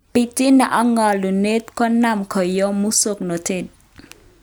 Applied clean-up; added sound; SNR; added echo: none; none; none; none.